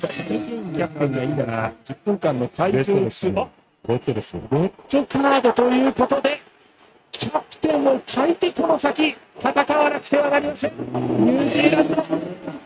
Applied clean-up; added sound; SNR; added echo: neural mask model RNNoise.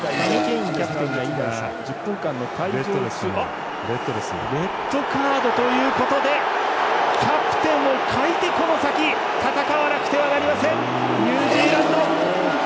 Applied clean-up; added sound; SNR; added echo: none; Accelerating, revving, vroom; 10 dB; none.